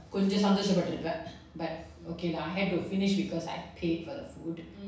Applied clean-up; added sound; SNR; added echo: none; none; none; reverberation time 0.7 s.